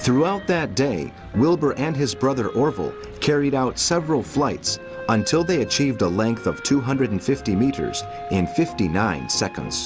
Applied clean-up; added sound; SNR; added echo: none; none; none; none.